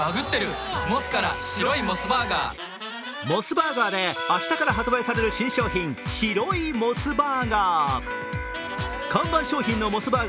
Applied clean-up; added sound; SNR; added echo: none; Trumpet; 10 dB; none.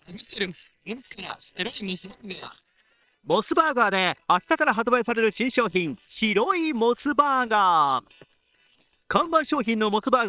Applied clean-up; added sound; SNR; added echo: neural separator model SepFormer WHAM!.